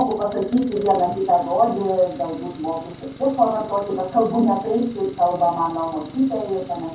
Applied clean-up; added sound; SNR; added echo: none; Engine; 20 dB; reverberation time 0.6 s.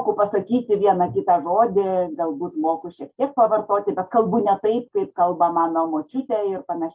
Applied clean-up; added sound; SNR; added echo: none; none; none; none.